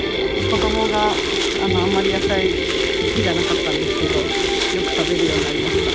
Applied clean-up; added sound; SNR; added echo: none; Mechanisms; -2 dB; none.